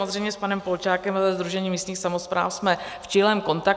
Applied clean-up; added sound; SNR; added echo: none; none; none; none.